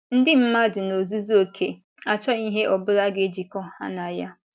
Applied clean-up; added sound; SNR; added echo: none; none; none; none.